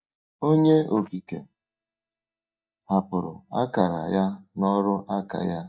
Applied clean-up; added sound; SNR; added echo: neural mask model DeepFilterNet 3.